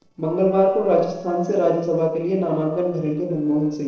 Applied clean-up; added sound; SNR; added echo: neural separator model SepFormer DNS4.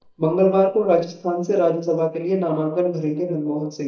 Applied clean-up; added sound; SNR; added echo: neural mask model DeepFilterNet 3.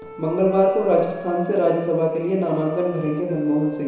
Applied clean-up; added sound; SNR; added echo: none; Wind instrument, woodwind instrument; 18 dB; reverberation time 1.0 s.